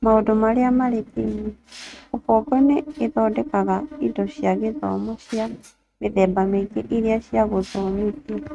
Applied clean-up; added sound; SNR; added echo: neural mask model RNNoise.